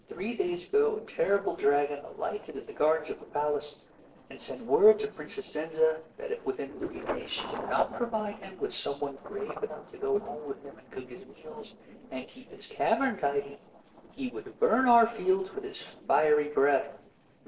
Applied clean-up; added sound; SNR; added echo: neural separator model SepFormer DNS4.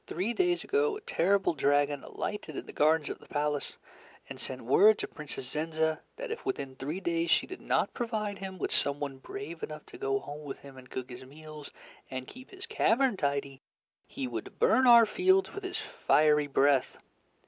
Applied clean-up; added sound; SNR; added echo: none; none; none; none.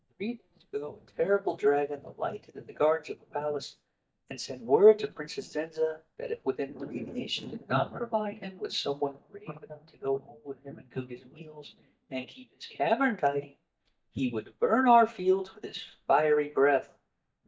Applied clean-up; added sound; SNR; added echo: neural mask model DeepFilterNet 3.